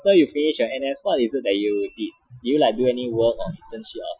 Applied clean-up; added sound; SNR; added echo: classical method Wiener filter.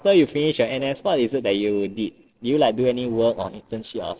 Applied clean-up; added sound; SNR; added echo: neural separator model SepFormer DNS4.